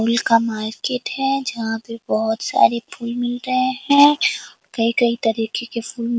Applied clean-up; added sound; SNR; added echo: none; none; none; none.